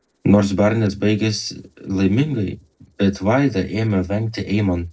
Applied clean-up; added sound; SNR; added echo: neural separator model SepFormer DNS4.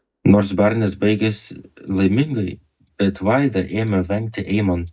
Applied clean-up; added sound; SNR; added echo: neural mask model DeepFilterNet 3.